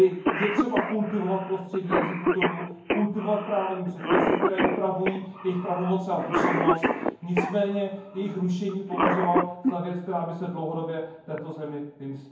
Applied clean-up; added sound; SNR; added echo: none; Cough; 0 dB; reverberation time 0.9 s.